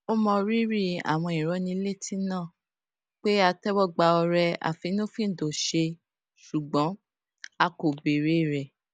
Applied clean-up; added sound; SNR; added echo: none; none; none; none.